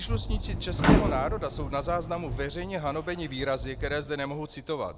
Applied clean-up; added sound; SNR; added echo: none; Thunder + Microwave oven; -1 dB; none.